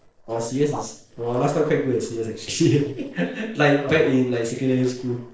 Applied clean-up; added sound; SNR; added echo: neural separator model SepFormer DNS4.